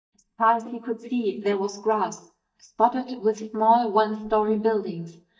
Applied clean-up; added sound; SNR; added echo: neural mask model DeepFilterNet 3.